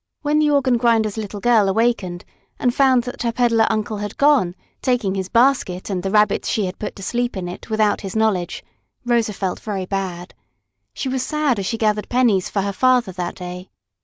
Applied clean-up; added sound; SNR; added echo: none; none; none; none.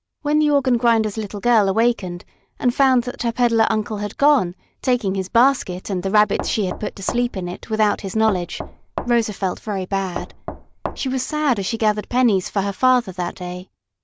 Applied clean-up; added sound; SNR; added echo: none; Knock; 10 dB; none.